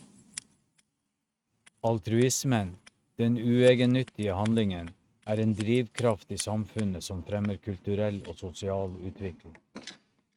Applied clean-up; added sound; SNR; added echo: neural mask model RNNoise.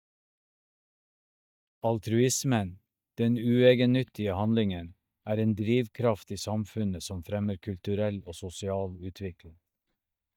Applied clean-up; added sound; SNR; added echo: neural mask model DeepFilterNet 3.